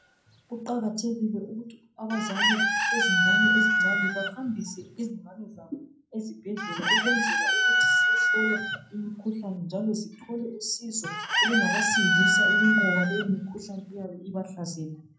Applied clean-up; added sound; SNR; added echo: none; Chicken, rooster; -4 dB; reverberation time 0.5 s.